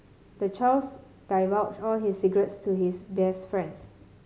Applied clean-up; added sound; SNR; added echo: none; none; none; none.